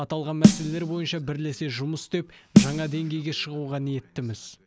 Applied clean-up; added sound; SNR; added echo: none; Snare drum; -5 dB; none.